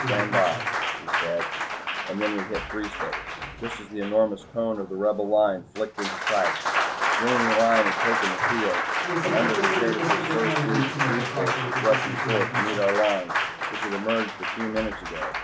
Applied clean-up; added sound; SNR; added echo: none; Applause; -1 dB; none.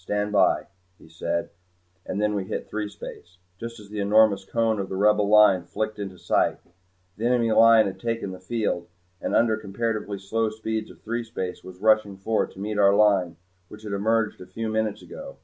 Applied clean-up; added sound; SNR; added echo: none; none; none; none.